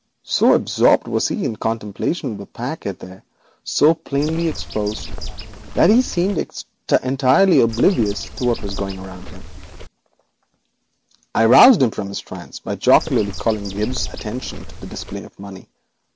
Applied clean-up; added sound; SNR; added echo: none; Bird; 9 dB; none.